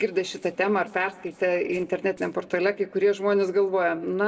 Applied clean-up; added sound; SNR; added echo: neural separator model SepFormer DNS4.